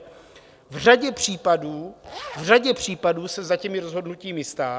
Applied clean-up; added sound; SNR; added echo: none; Zipper (clothing); 17 dB; none.